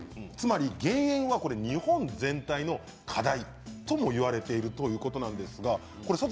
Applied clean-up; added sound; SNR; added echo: none; none; none; none.